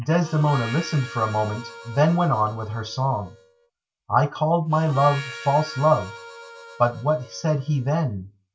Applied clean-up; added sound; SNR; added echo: none; Harmonica; 16 dB; reverberation time 0.2 s.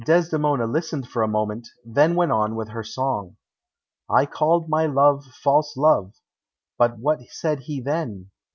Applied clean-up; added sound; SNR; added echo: none; none; none; none.